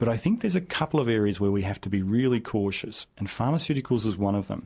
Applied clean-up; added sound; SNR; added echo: none; none; none; none.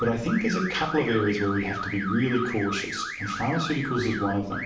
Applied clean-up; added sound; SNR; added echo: none; Alarm / Car; 7 dB; reverberation time 0.6 s.